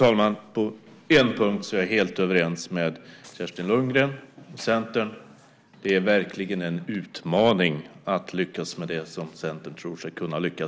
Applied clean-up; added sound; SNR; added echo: none; none; none; none.